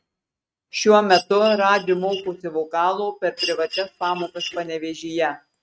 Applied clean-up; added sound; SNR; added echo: neural mask model RNNoise.